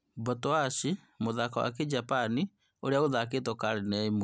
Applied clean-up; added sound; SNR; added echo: none; none; none; none.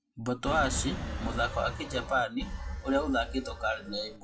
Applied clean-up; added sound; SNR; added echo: classical method WPE with log-MMSE.